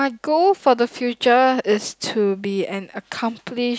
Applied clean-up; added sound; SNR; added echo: none; none; none; none.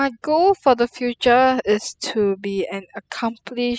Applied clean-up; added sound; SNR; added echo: classical method spectral subtraction.